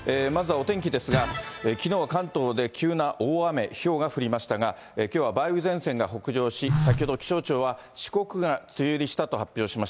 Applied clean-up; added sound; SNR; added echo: none; Telephone; 2 dB; none.